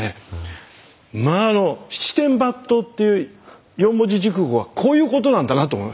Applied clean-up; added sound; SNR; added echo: none; none; none; none.